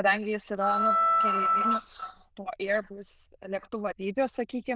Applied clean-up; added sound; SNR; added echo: neural diffusion model UNIVERSE++.